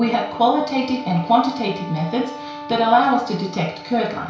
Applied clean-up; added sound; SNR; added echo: none; Wind instrument, woodwind instrument; 14 dB; reverberation time 0.6 s.